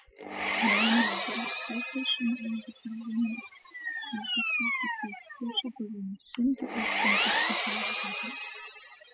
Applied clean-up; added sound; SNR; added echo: classical method spectral subtraction.